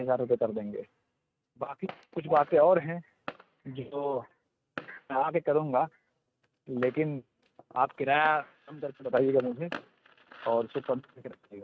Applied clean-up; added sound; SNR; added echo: neural mask model RNNoise.